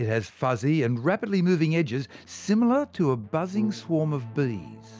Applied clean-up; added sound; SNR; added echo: none; Brass instrument; 15 dB; none.